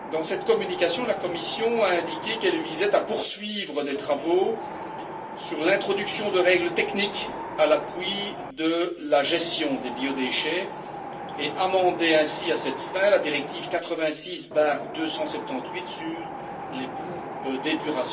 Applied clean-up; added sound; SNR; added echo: none; Wind; 10 dB; reverberation time 0.3 s.